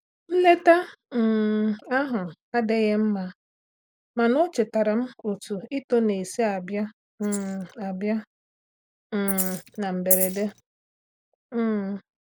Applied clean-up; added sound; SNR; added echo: neural mask model Resemble Enhance denoiser.